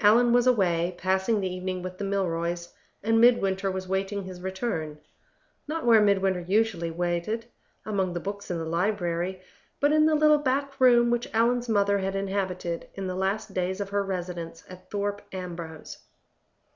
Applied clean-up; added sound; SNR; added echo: none; none; none; none.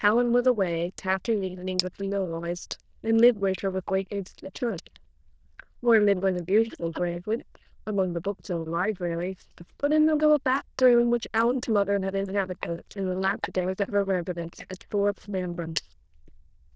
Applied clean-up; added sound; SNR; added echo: neural diffusion model UNIVERSE++.